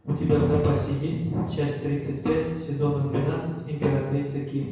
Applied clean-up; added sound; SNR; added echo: none; none; none; reverberation time 1.0 s.